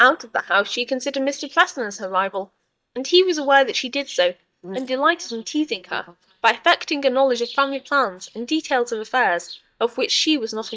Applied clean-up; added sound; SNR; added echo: neural mask model DeepFilterNet 3.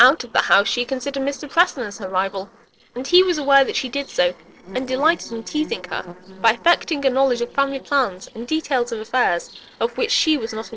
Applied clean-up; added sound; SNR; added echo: neural separator model SepFormer DNS4.